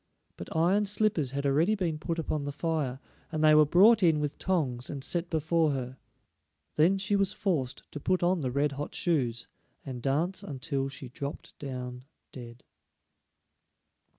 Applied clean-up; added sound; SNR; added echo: none; none; none; none.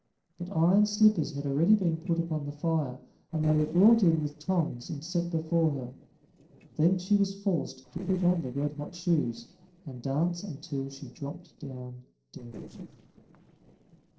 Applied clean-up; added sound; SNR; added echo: neural separator model SepFormer DNS4.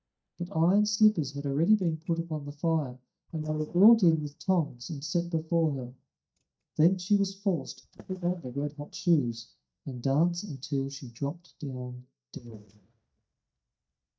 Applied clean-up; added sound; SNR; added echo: neural mask model DeepFilterNet 3.